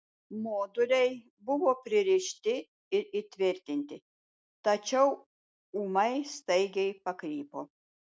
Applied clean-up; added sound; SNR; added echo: none; none; none; none.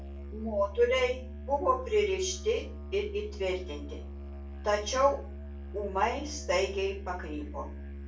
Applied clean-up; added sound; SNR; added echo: none; Musical instrument; 9 dB; reverberation time 0.3 s.